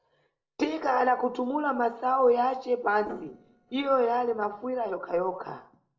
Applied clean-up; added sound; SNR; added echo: neural separator model SepFormer DNS4.